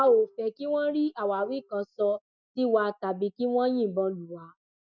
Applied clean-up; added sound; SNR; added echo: classical method Wiener filter.